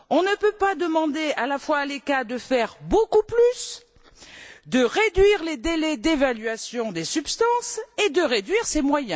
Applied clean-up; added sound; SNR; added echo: none; none; none; none.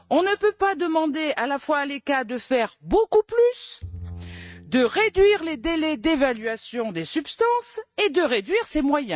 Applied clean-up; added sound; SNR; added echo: neural mask model RNNoise.